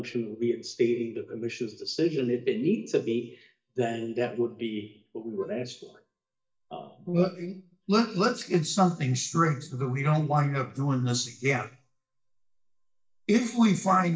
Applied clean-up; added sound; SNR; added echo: neural mask model DeepFilterNet 3.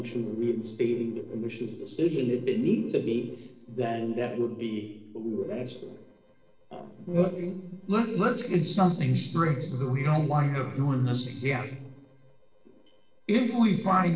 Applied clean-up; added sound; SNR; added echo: neural separator model SepFormer DNS4.